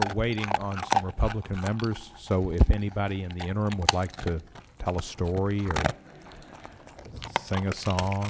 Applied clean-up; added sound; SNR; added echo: none; Chewing, mastication / Dog; 6 dB; none.